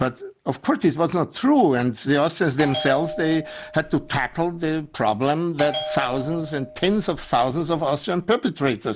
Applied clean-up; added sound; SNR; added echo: none; Bell; 11 dB; none.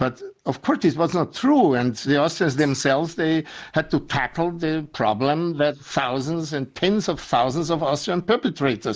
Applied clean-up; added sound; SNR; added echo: neural mask model Resemble Enhance denoiser.